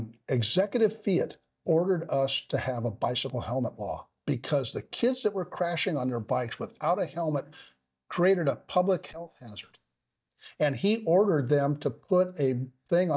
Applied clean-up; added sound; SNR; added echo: neural mask model DeepFilterNet 3.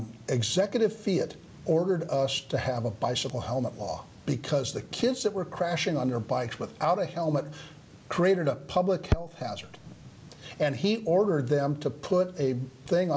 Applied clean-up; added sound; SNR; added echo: none; none; none; none.